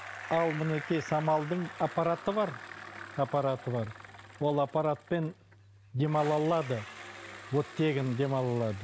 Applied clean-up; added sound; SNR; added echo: none; Bicycle; 14 dB; none.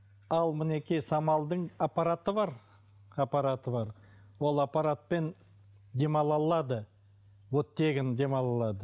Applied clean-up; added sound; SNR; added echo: none; none; none; none.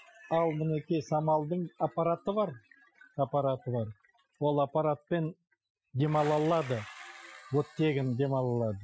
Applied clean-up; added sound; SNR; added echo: classical method Wiener filter.